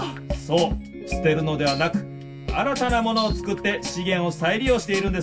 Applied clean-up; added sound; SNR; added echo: none; none; none; reverberation time 0.2 s.